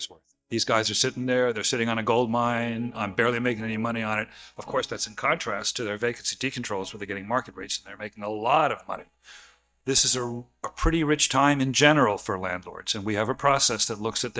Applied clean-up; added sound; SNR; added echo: neural mask model DeepFilterNet 3.